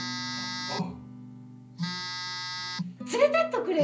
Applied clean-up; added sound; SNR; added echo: none; Telephone; 6 dB; reverberation time 0.5 s.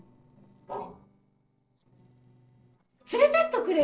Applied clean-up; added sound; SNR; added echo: neural separator model SepFormer DNS4.